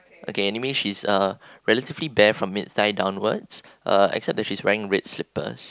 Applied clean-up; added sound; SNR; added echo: none; none; none; none.